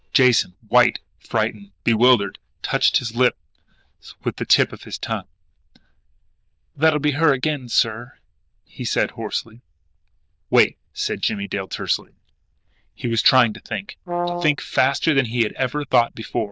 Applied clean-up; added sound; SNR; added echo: neural diffusion model UNIVERSE++.